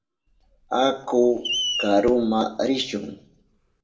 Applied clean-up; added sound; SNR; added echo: none; Screech; 10 dB; reverberation time 0.6 s.